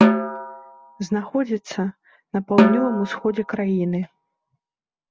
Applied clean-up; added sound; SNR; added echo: none; Snare drum; -1 dB; none.